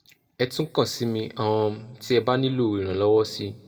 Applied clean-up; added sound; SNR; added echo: none; none; none; reverberation time 1.0 s.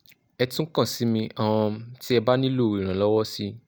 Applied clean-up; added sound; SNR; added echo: none; none; none; none.